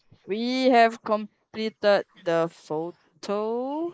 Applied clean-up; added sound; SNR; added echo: neural mask model Resemble Enhance denoiser.